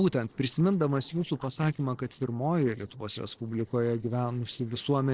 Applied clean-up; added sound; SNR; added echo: neural separator model SepFormer DNS4.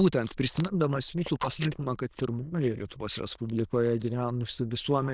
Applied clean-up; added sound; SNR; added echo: neural diffusion model UNIVERSE++.